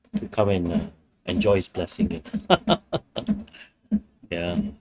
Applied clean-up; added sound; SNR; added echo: neural mask model RNNoise.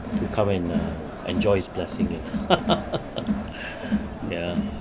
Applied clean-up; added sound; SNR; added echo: none; Crowd; 1 dB; none.